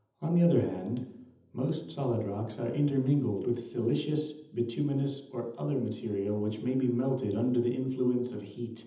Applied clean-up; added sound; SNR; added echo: none; none; none; reverberation time 0.8 s.